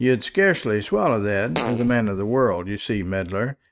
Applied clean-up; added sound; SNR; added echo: neural mask model RNNoise.